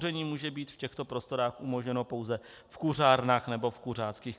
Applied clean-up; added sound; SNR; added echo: none; none; none; none.